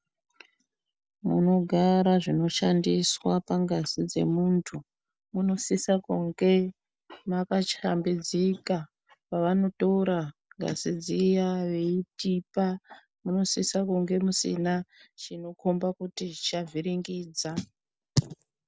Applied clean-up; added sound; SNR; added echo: none; none; none; none.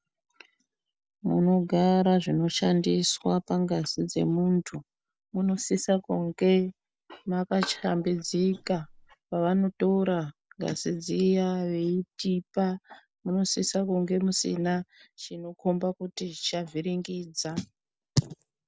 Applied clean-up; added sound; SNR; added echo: none; Bowed string instrument; 16 dB; none.